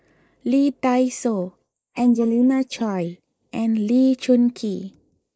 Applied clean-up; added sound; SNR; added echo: neural mask model Resemble Enhance denoiser.